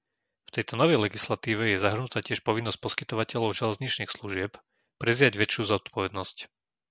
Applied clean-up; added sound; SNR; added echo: none; none; none; none.